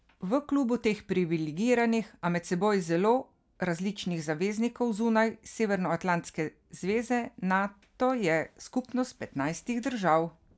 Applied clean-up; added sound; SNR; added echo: none; none; none; none.